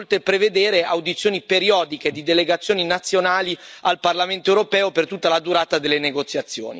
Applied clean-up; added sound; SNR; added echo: none; none; none; none.